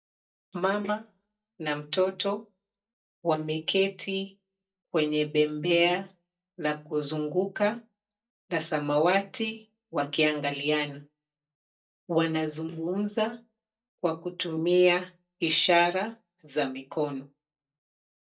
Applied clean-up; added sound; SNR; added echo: neural mask model DeepFilterNet 3.